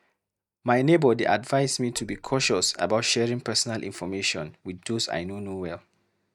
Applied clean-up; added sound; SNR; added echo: neural mask model DeepFilterNet 3.